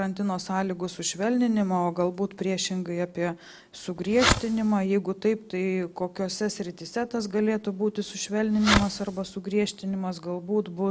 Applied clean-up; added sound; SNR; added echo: none; Fireworks; 1 dB; none.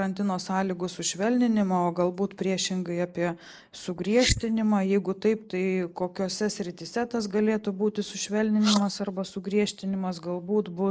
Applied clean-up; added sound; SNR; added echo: neural mask model Resemble Enhance denoiser.